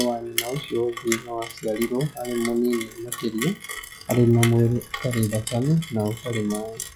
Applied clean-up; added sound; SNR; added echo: classical method log-MMSE.